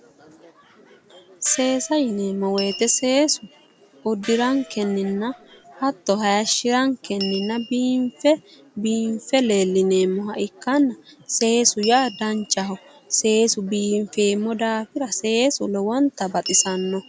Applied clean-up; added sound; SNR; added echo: none; Gong + Door / Bell; 19 dB; none.